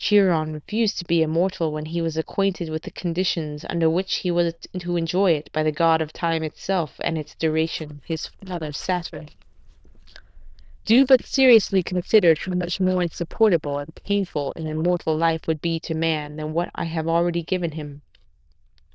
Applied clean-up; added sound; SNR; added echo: neural diffusion model UNIVERSE++.